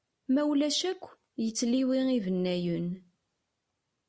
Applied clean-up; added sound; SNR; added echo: none; none; none; none.